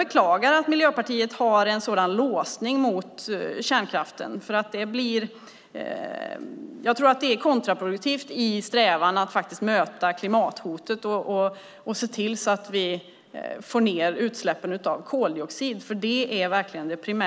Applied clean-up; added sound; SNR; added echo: none; none; none; none.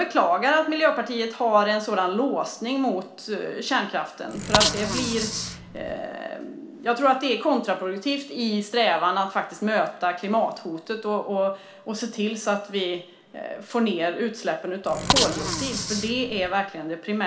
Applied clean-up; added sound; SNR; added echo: none; Bicycle; 2 dB; reverberation time 0.4 s.